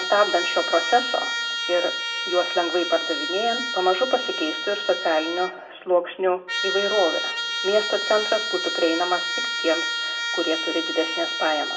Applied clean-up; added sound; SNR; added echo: none; Trumpet; 3 dB; reverberation time 0.5 s.